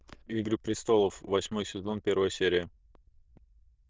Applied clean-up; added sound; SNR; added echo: neural diffusion model UNIVERSE++.